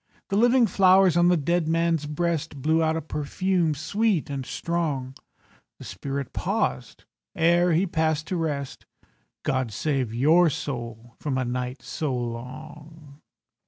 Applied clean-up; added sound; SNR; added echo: none; none; none; none.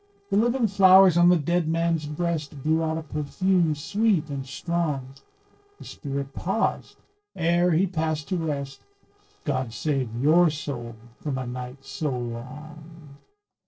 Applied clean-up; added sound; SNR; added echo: neural separator model SepFormer DNS4.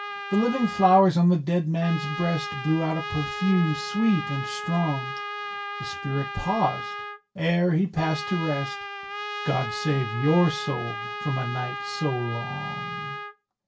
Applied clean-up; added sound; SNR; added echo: none; Trumpet; 8 dB; reverberation time 0.2 s.